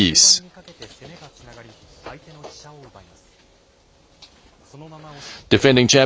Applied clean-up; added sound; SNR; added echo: none; none; none; none.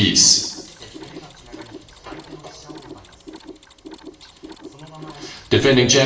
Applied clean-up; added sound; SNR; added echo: none; Mechanisms; 19 dB; reverberation time 0.8 s.